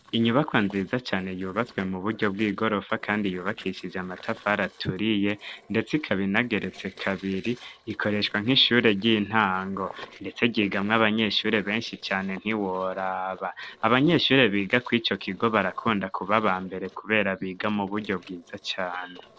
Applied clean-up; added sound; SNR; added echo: neural separator model SepFormer DNS4.